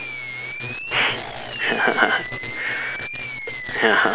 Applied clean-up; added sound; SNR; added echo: none; Animal; 9 dB; none.